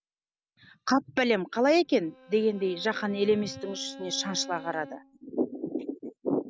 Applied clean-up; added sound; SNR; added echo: none; Bowed string instrument; 17 dB; none.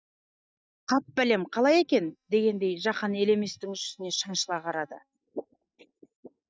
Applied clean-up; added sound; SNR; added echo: neural mask model DeepFilterNet 3.